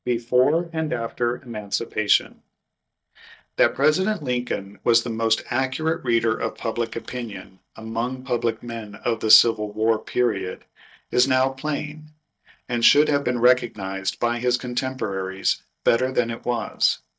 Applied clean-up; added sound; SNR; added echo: neural mask model DeepFilterNet 3.